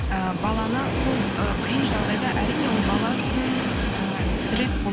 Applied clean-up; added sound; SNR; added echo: none; Train; 0 dB; none.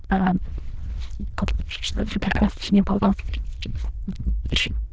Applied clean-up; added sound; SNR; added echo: neural diffusion model UNIVERSE++.